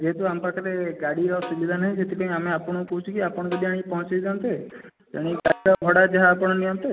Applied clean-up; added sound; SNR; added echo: none; Snare drum; 19 dB; none.